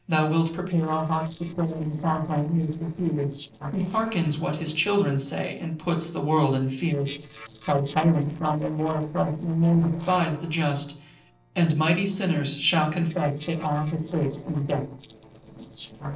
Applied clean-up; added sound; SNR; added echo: neural separator model SepFormer DNS4.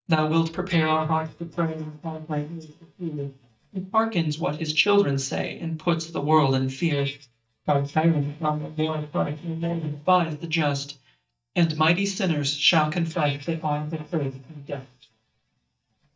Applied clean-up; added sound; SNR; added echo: neural mask model DeepFilterNet 3.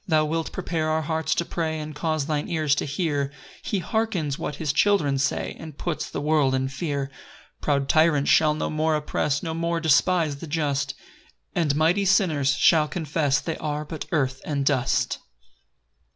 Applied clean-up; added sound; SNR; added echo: none; none; none; none.